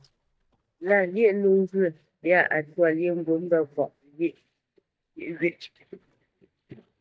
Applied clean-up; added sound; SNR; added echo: neural mask model DeepFilterNet 3.